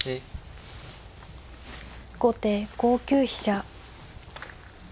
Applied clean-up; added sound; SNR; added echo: none; Fireworks; 16 dB; none.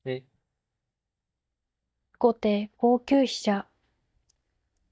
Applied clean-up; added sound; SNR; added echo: neural mask model DeepFilterNet 3.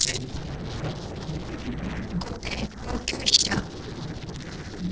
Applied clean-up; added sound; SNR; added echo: neural separator model SepFormer DNS4.